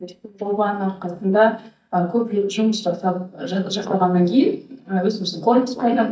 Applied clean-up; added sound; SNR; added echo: neural mask model DeepFilterNet 3.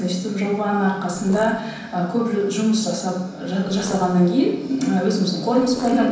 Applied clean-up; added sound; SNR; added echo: none; Fart; 17 dB; reverberation time 0.9 s.